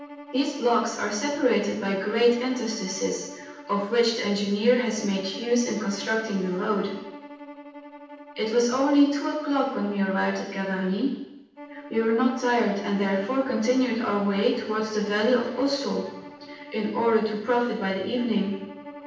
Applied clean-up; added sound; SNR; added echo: none; Bowed string instrument; 17 dB; reverberation time 0.9 s.